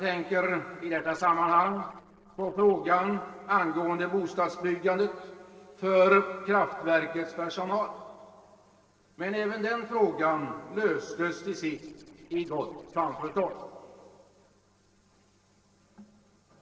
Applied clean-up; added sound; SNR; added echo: neural separator model SepFormer DNS4.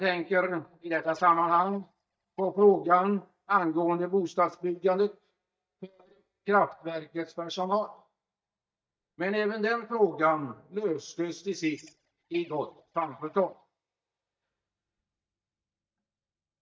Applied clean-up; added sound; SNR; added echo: neural mask model DeepFilterNet 3.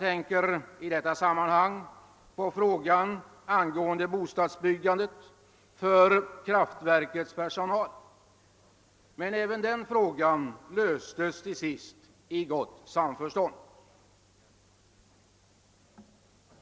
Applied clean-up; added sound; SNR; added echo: none; none; none; none.